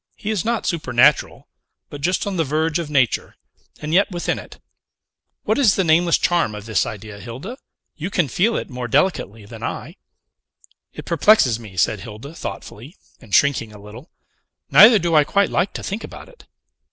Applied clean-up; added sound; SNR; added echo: none; none; none; none.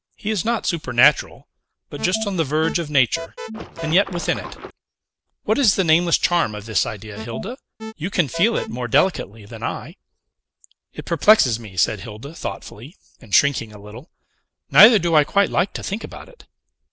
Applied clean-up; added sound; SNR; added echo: none; Water / Splash, splatter + Alarm; 10 dB; none.